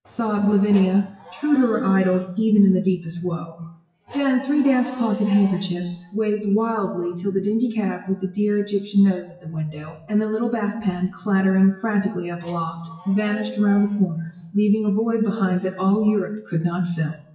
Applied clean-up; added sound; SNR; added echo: classical method WPE with log-MMSE.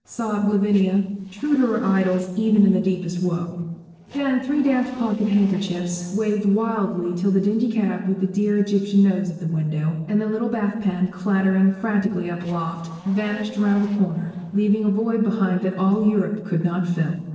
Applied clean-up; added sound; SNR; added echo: neural separator model SepFormer DNS4.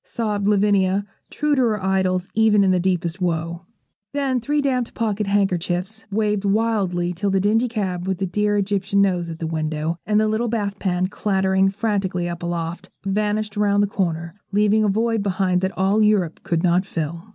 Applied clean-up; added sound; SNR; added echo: none; none; none; none.